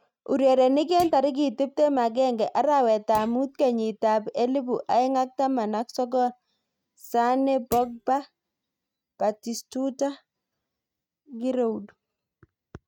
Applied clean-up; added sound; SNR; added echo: neural mask model RNNoise.